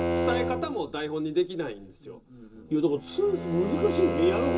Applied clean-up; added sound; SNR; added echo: none; Bowed string instrument; 4 dB; reverberation time 0.2 s.